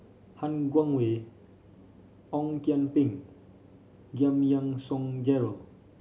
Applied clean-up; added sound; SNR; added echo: none; none; none; none.